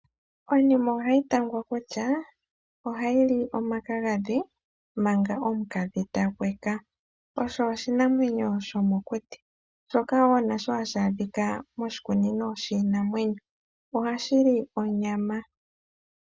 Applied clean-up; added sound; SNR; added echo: none; none; none; none.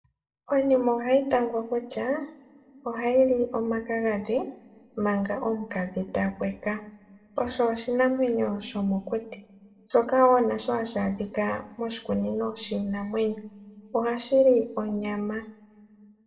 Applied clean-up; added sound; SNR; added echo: none; none; none; reverberation time 1.2 s.